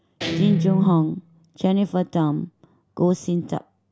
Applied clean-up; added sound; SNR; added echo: none; Guitar; 5 dB; none.